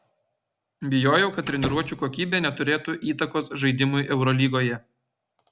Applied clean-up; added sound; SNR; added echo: none; Slam; 11 dB; none.